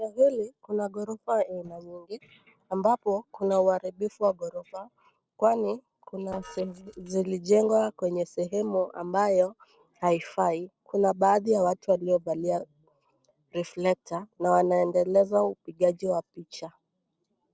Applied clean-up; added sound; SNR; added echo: neural separator model SepFormer DNS4.